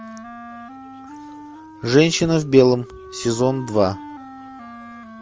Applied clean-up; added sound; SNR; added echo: none; Wind instrument, woodwind instrument; 17 dB; none.